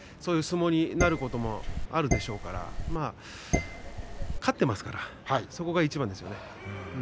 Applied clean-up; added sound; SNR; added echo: none; Dishes, pots, and pans; 0 dB; none.